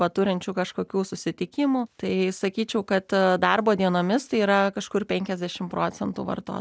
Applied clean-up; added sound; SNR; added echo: none; none; none; none.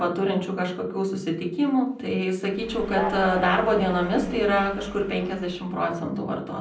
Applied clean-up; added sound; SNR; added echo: none; Train; 11 dB; reverberation time 0.6 s.